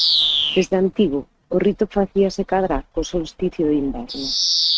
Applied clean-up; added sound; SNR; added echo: neural mask model RNNoise.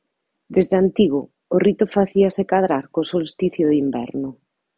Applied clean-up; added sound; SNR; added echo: none; none; none; none.